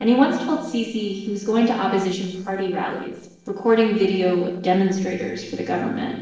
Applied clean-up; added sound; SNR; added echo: neural separator model SepFormer DNS4.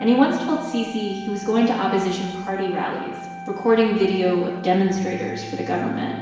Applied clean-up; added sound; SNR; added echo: none; Wind instrument, woodwind instrument; 15 dB; reverberation time 1.1 s.